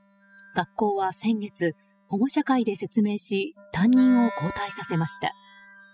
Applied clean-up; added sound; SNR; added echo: classical method spectral subtraction.